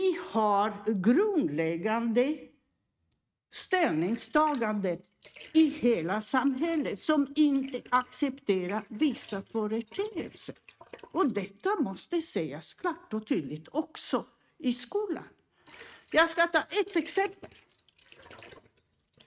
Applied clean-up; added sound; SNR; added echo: neural mask model RNNoise.